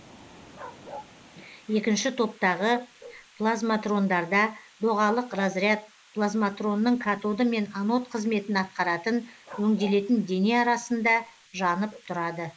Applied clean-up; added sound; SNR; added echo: neural mask model Resemble Enhance denoiser.